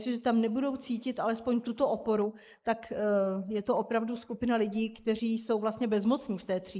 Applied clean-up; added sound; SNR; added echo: neural mask model Resemble Enhance denoiser.